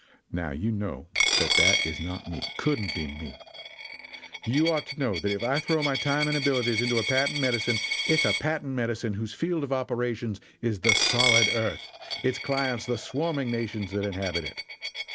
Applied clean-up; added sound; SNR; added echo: none; Coin (dropping); 2 dB; none.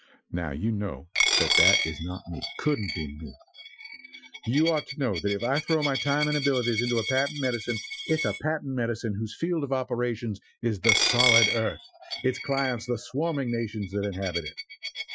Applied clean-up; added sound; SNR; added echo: classical method Wiener filter.